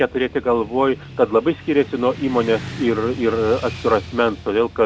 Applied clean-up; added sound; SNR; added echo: none; Motorcycle / Traffic noise, roadway noise; 15 dB; none.